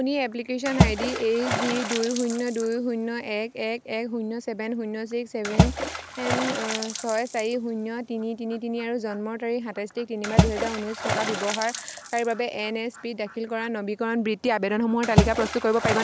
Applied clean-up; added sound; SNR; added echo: none; Water / Splash, splatter; 2 dB; none.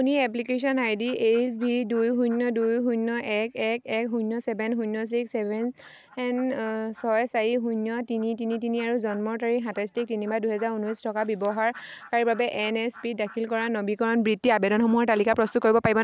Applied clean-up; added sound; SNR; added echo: none; none; none; none.